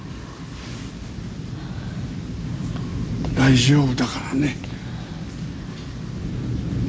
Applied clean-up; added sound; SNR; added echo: none; none; none; none.